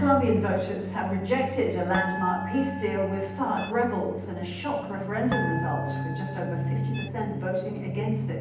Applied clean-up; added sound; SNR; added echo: none; Harp; 9 dB; reverberation time 0.9 s.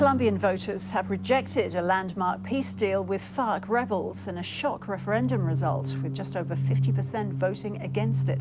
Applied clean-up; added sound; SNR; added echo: none; none; none; none.